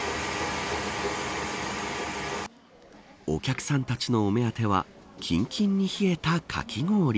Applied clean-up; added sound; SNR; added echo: none; none; none; none.